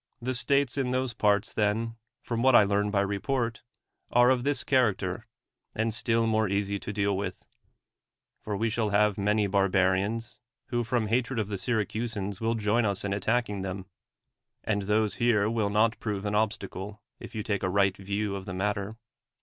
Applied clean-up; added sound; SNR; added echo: none; none; none; none.